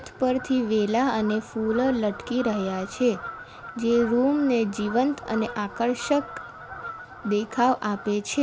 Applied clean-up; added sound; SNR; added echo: none; Fowl; 14 dB; none.